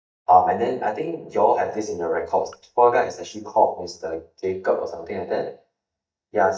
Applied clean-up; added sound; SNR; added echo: neural mask model DeepFilterNet 3.